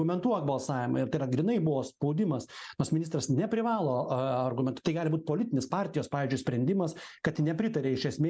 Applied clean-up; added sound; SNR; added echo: none; none; none; none.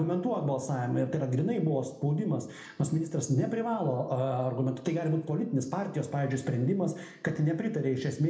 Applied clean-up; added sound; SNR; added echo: none; none; none; reverberation time 0.7 s.